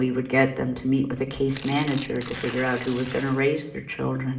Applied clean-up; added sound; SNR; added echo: none; Tearing; 13 dB; reverberation time 0.8 s.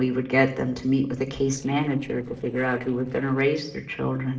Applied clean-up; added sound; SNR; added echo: neural separator model SepFormer DNS4.